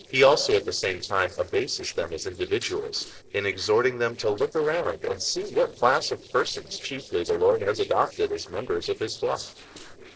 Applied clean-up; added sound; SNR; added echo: neural separator model SepFormer DNS4.